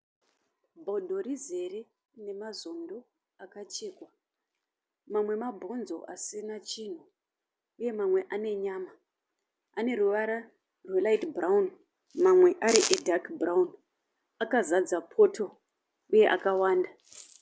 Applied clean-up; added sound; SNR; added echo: none; none; none; none.